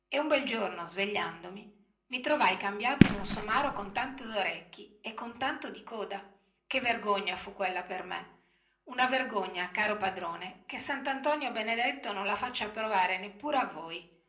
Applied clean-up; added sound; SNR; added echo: none; Fireworks; -4 dB; reverberation time 0.5 s.